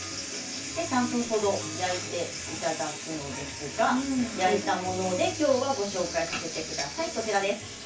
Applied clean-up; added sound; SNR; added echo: none; none; none; reverberation time 0.3 s.